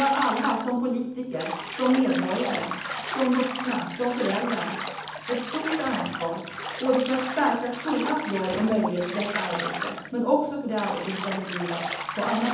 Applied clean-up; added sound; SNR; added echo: none; Bathtub (filling or washing); 7 dB; reverberation time 0.8 s.